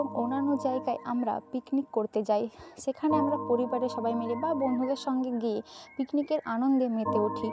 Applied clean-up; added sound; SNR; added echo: none; Organ; 10 dB; none.